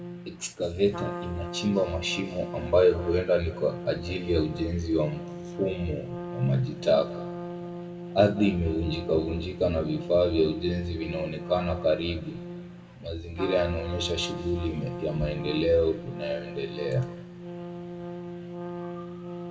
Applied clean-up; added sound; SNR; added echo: none; Trumpet; 9 dB; reverberation time 1.4 s.